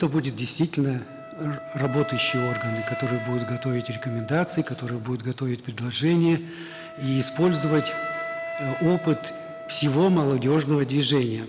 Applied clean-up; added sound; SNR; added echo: none; Wind instrument, woodwind instrument; 11 dB; none.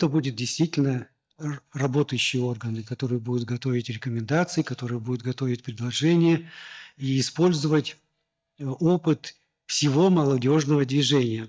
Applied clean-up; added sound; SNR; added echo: neural mask model DeepFilterNet 3.